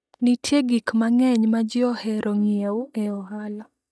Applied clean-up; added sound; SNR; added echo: neural mask model DeepFilterNet 3.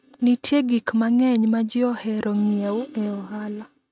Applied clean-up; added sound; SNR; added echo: neural mask model RNNoise.